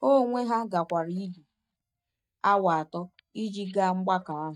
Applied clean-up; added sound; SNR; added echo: neural mask model DeepFilterNet 3.